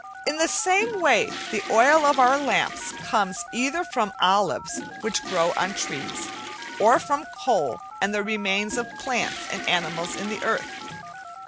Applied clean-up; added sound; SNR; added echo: none; Telephone + Toilet flush / Water; 11 dB; none.